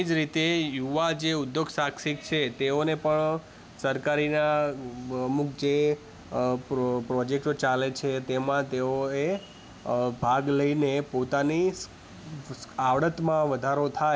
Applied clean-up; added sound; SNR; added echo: none; none; none; none.